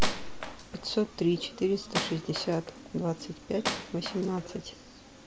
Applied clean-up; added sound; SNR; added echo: none; Wood; 8 dB; none.